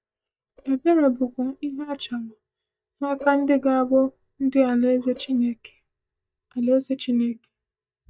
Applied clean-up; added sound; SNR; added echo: neural mask model DeepFilterNet 3.